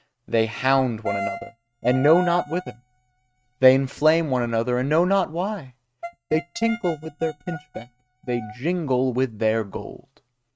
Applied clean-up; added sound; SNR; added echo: neural mask model RNNoise.